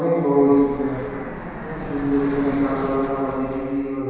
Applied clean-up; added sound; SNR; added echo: none; Fixed-wing aircraft, airplane; 12 dB; reverberation time 1.9 s.